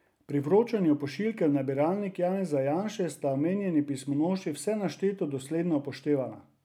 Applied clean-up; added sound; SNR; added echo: none; none; none; none.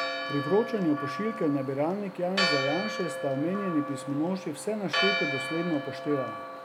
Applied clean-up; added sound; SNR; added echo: none; Church bell; 3 dB; none.